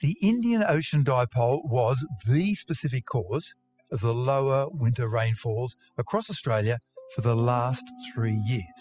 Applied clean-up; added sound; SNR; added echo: classical method spectral subtraction.